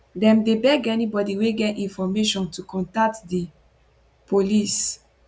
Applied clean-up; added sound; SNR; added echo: none; none; none; none.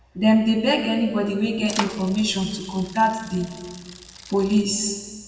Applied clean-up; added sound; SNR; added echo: none; Bicycle; 14 dB; reverberation time 1.5 s.